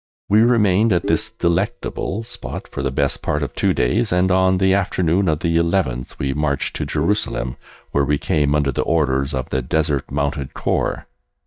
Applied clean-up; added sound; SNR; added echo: neural mask model DeepFilterNet 3.